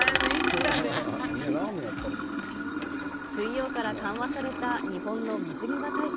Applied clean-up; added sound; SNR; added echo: none; Sink (filling or washing) / Water + Coin (dropping); -2 dB; none.